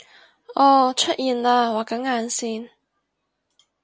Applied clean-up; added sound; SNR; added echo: none; none; none; none.